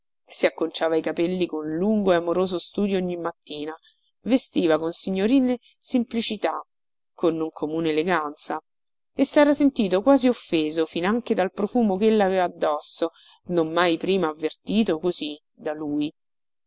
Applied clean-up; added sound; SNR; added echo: none; none; none; none.